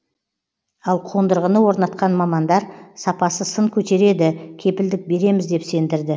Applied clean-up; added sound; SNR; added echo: none; none; none; none.